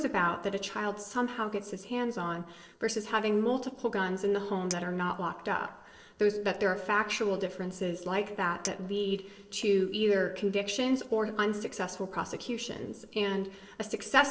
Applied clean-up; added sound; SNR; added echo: neural separator model SepFormer DNS4.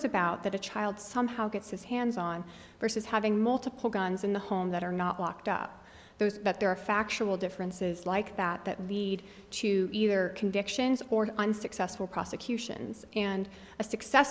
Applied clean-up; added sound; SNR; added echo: none; none; none; none.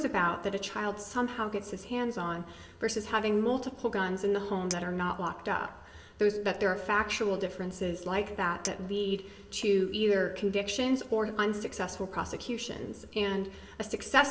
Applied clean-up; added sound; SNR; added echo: none; Chink, clink; 19 dB; reverberation time 0.9 s.